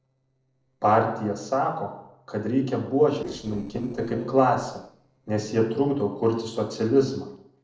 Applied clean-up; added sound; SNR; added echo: neural separator model SepFormer DNS4.